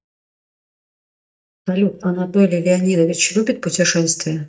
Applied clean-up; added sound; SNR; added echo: neural mask model DeepFilterNet 3.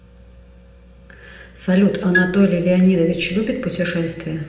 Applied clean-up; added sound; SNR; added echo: none; Marimba, xylophone; 8 dB; reverberation time 0.7 s.